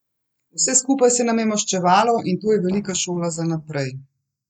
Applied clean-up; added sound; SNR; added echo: neural mask model DeepFilterNet 3.